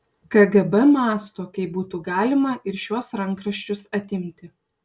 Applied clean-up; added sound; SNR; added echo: none; none; none; none.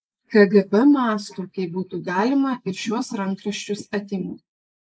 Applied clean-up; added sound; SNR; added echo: neural mask model Resemble Enhance denoiser.